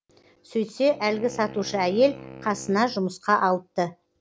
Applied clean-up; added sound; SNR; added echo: none; Wind instrument, woodwind instrument; 18 dB; none.